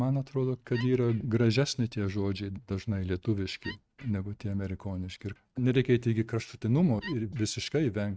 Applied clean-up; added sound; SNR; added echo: neural mask model RNNoise.